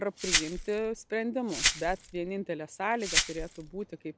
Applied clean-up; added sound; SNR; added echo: none; Glass; 0 dB; none.